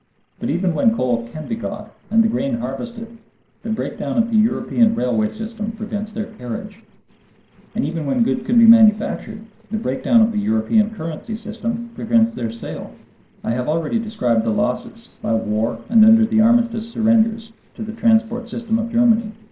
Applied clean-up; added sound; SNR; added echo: neural separator model SepFormer DNS4.